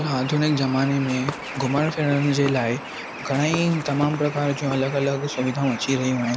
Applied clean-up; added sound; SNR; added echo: none; Bird + Walk, footsteps / Run; 10 dB; none.